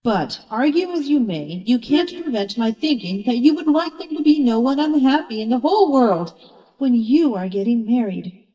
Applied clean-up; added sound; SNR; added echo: neural mask model DeepFilterNet 3.